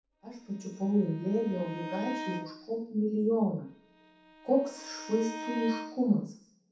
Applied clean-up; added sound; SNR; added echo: none; Bowed string instrument; 12 dB; reverberation time 0.7 s.